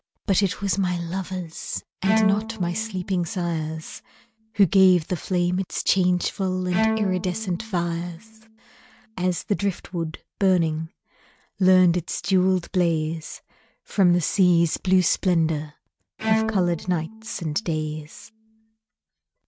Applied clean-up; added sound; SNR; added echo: neural mask model RNNoise.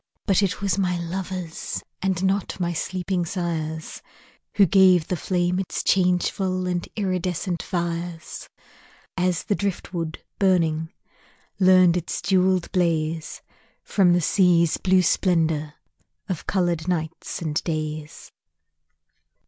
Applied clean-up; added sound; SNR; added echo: none; none; none; none.